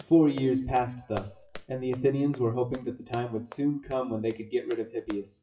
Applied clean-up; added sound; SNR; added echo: classical method WPE with log-MMSE.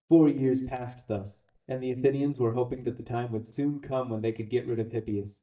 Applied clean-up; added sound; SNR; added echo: neural mask model DeepFilterNet 3.